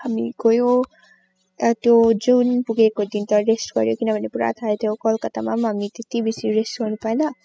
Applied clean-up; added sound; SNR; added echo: classical method spectral subtraction.